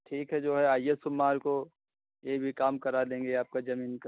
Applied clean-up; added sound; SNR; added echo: none; none; none; none.